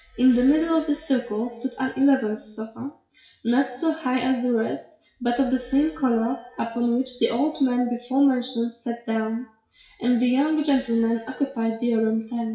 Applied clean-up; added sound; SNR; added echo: classical method WPE with log-MMSE.